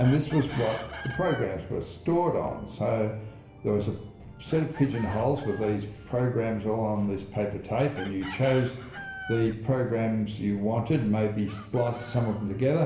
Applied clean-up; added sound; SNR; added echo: none; Chicken, rooster; 18 dB; reverberation time 0.8 s.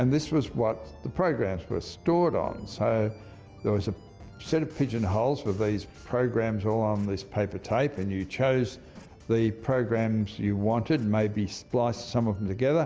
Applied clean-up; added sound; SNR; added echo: none; none; none; none.